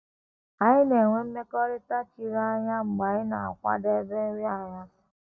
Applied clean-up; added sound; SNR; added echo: none; none; none; none.